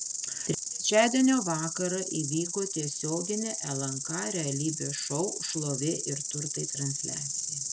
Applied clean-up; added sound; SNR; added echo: none; Insect; 3 dB; none.